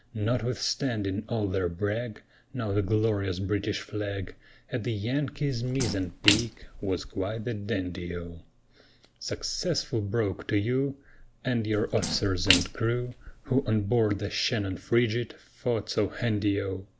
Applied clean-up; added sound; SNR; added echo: none; Splash, splatter; 6 dB; none.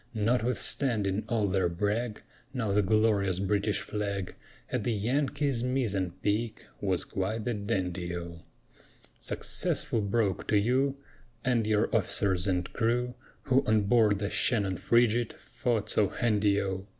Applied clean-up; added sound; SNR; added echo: none; none; none; none.